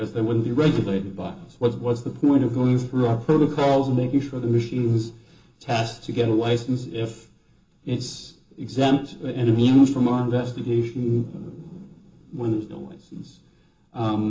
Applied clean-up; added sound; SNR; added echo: none; none; none; reverberation time 0.2 s.